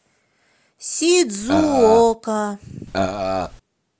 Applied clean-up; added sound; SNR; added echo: none; Burping, eructation; 2 dB; none.